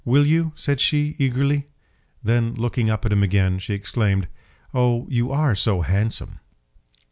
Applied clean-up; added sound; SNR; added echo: none; none; none; none.